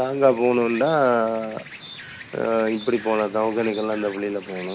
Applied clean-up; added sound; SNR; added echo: none; Insect; 18 dB; none.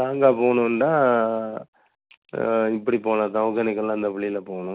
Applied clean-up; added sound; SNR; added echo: none; none; none; none.